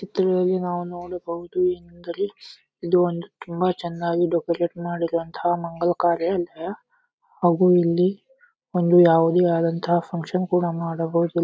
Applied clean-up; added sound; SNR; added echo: none; none; none; none.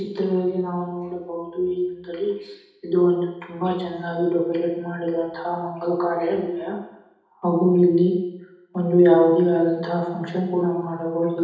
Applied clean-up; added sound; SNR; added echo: none; none; none; reverberation time 0.9 s.